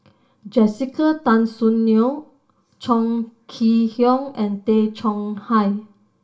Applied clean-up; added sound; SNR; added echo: none; none; none; reverberation time 0.2 s.